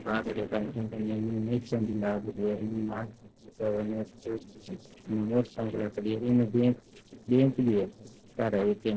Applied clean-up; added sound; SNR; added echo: neural separator model SepFormer DNS4.